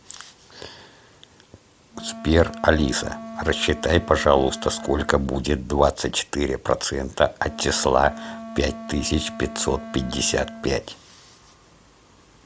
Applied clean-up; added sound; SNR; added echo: none; Wind instrument, woodwind instrument; 15 dB; none.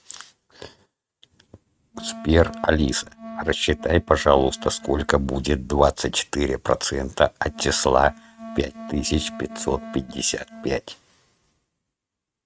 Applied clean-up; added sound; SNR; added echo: neural mask model RNNoise.